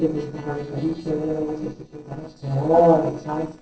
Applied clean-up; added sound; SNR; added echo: neural separator model SepFormer DNS4.